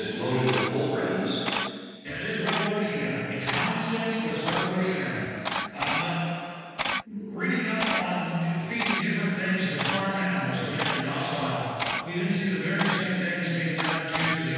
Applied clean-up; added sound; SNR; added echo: none; Camera; 7 dB; reverberation time 2.1 s.